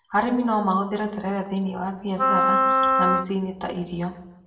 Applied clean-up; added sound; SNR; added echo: none; Wind instrument, woodwind instrument; -4 dB; reverberation time 0.6 s.